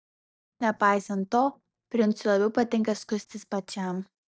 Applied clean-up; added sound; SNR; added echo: neural mask model DeepFilterNet 3.